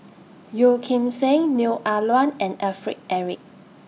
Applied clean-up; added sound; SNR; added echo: none; none; none; none.